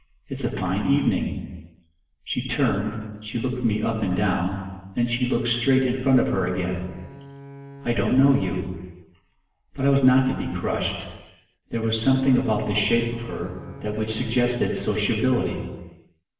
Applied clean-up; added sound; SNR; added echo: none; Bowed string instrument; 19 dB; reverberation time 1.2 s.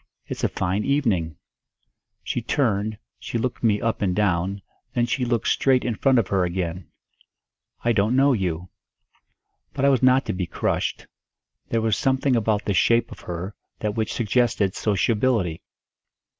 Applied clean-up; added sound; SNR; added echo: none; none; none; none.